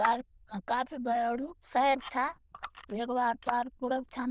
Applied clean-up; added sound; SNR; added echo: neural diffusion model UNIVERSE++.